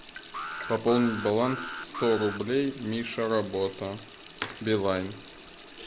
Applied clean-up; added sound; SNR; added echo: none; Alarm + Water tap, faucet; 11 dB; none.